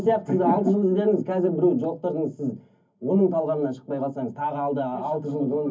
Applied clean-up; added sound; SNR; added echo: none; none; none; reverberation time 0.3 s.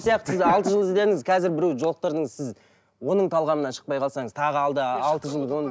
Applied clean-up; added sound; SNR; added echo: none; none; none; none.